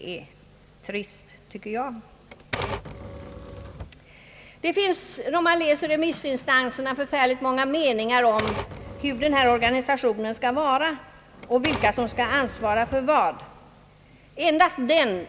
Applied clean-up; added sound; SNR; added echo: none; Typewriter; 11 dB; none.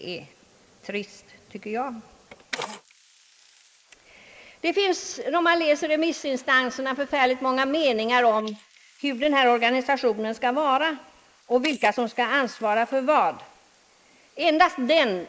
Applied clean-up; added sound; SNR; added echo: neural mask model Resemble Enhance denoiser.